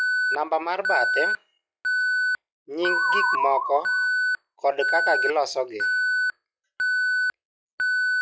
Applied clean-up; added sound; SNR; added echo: classical method log-MMSE.